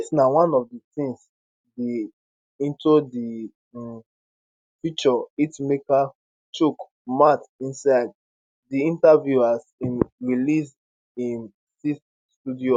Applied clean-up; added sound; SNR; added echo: none; none; none; none.